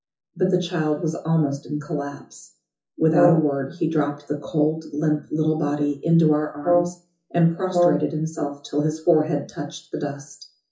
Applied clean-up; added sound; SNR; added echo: classical method WPE with log-MMSE.